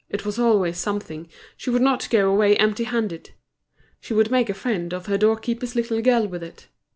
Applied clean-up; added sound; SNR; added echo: none; none; none; none.